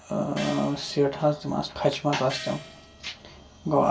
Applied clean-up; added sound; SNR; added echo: none; Gong; 16 dB; reverberation time 0.2 s.